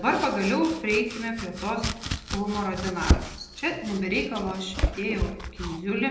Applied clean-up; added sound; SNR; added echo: none; Domestic sounds, home sounds; 3 dB; reverberation time 0.8 s.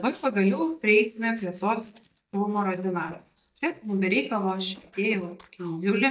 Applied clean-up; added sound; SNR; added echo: neural mask model DeepFilterNet 3.